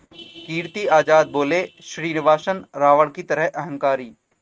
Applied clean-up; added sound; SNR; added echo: neural mask model RNNoise.